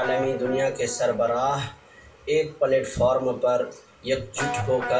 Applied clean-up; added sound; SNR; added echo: none; Guitar; 12 dB; reverberation time 0.3 s.